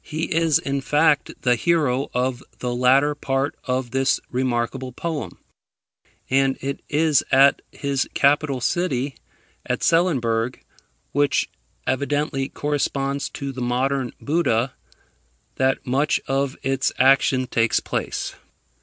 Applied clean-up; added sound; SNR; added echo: neural separator model SepFormer DNS4.